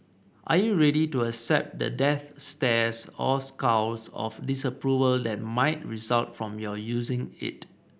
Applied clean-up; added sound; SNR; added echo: none; none; none; none.